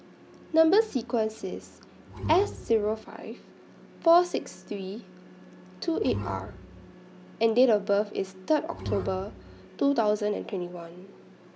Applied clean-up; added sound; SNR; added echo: none; Bowed string instrument; 9 dB; none.